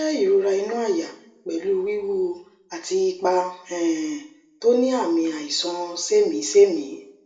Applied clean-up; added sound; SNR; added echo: none; none; none; reverberation time 0.4 s.